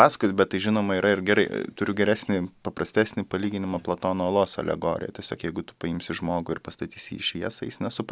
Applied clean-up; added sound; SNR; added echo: none; none; none; none.